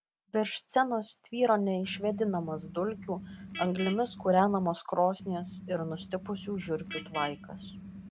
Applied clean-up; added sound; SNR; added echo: none; Vehicle horn, car horn, honking; 12 dB; none.